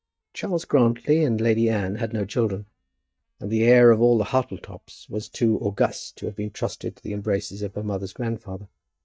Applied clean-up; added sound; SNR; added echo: neural mask model DeepFilterNet 3.